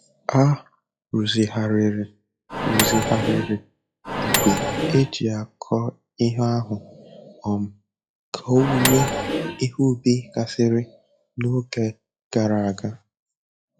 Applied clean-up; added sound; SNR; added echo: classical method log-MMSE.